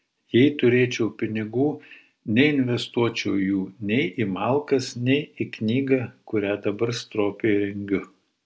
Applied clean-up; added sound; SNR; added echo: none; none; none; none.